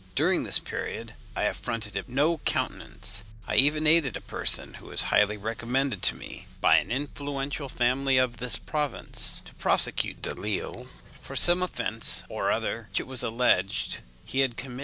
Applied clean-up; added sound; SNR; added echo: none; Vehicle; 18 dB; none.